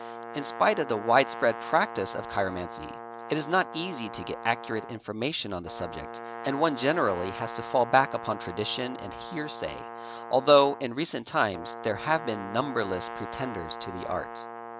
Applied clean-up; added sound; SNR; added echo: none; Brass instrument; 11 dB; none.